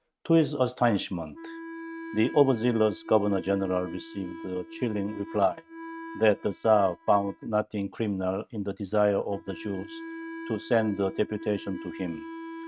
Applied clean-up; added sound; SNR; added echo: neural mask model RNNoise.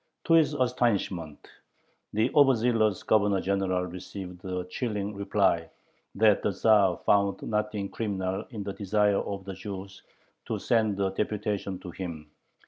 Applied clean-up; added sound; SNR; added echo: none; none; none; none.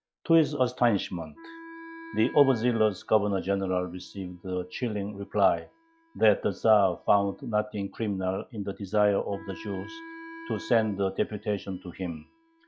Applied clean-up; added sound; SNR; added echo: classical method log-MMSE.